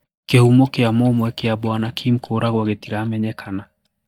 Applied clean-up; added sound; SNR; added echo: neural mask model DeepFilterNet 3.